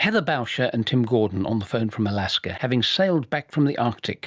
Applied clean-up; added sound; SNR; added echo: none; none; none; none.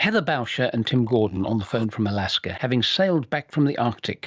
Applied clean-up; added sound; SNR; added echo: neural mask model Resemble Enhance denoiser.